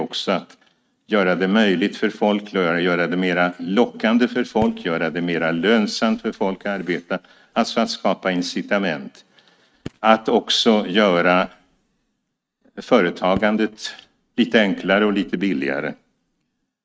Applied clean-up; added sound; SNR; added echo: neural mask model RNNoise.